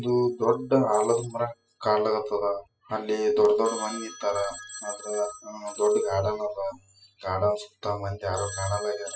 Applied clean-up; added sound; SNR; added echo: classical method spectral subtraction.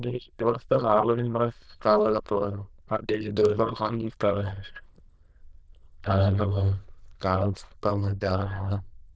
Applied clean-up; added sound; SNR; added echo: neural diffusion model UNIVERSE++.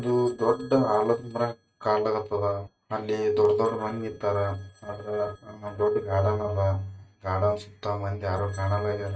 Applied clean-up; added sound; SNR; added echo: neural mask model RNNoise.